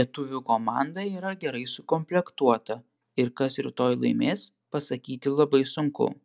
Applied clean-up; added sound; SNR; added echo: none; none; none; none.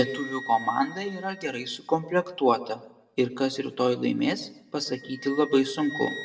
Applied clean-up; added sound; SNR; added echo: none; Wind instrument, woodwind instrument; 16 dB; reverberation time 0.6 s.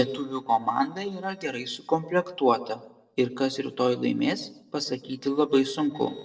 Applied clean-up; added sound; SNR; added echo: neural separator model SepFormer DNS4.